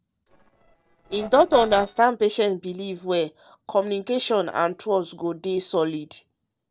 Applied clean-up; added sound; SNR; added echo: neural separator model SepFormer DNS4.